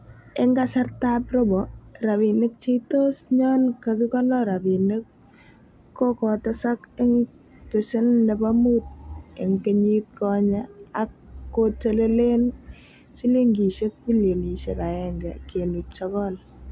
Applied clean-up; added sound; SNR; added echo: none; none; none; none.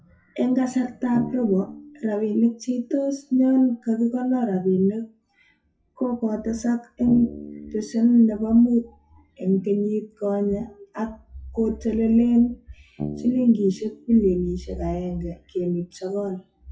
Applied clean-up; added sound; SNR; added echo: classical method WPE with log-MMSE.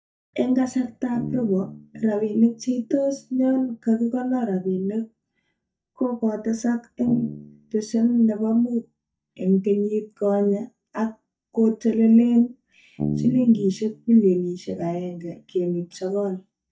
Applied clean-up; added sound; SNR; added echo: neural mask model DeepFilterNet 3.